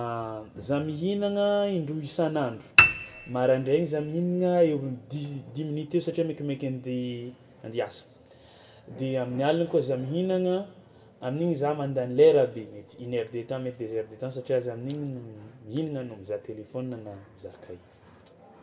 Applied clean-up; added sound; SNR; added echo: none; Piano; -3 dB; reverberation time 0.9 s.